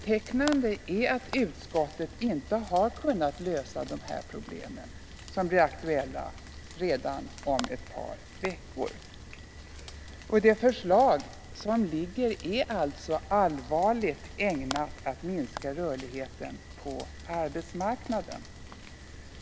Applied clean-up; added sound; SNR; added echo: none; Rain; 14 dB; none.